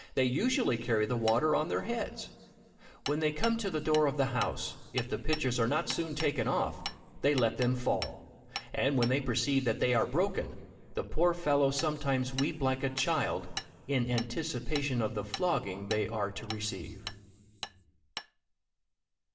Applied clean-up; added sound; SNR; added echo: none; Hammer; 15 dB; reverberation time 2.9 s.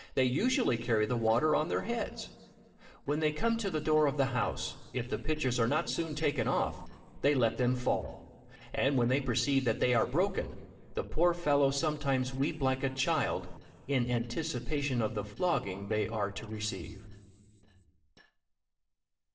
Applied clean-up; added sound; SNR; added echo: neural separator model SepFormer DNS4.